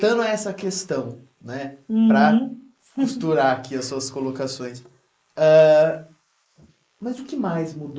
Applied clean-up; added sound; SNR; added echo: neural mask model Resemble Enhance denoiser.